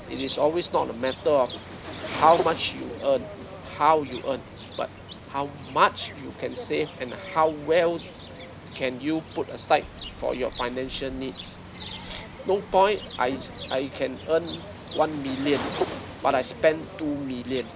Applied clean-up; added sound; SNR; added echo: none; Cricket; 11 dB; none.